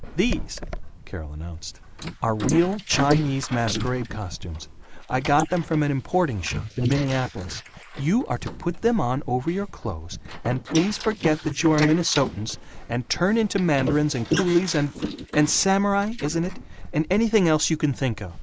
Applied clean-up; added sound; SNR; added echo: neural mask model Resemble Enhance denoiser.